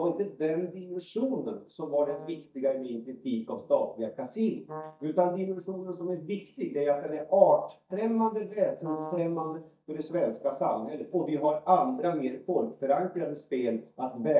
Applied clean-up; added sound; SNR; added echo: neural mask model DeepFilterNet 3.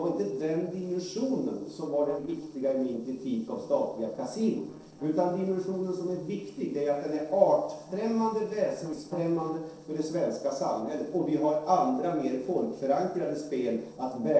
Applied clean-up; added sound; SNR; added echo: neural separator model SepFormer DNS4.